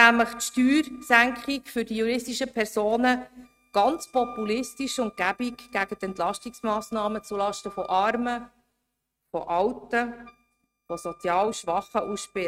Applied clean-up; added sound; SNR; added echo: neural mask model RNNoise.